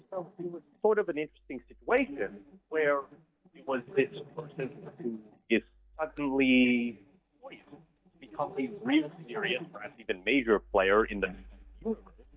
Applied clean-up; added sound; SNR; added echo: neural mask model DeepFilterNet 3.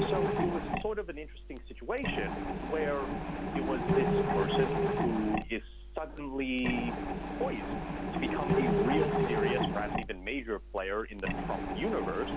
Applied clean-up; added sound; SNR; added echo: none; Mechanisms; -3 dB; none.